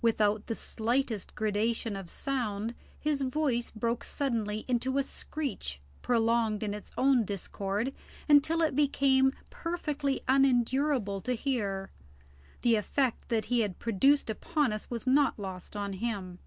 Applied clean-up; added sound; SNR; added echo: none; none; none; none.